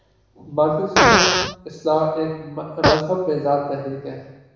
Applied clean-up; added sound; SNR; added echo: none; Fart; -1 dB; reverberation time 1.0 s.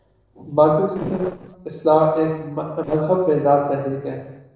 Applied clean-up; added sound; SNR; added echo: neural separator model SepFormer DNS4.